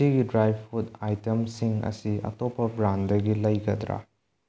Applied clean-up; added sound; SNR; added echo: none; none; none; none.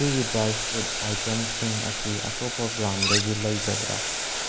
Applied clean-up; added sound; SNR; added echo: none; Boiling + Cutlery, silverware; 0 dB; none.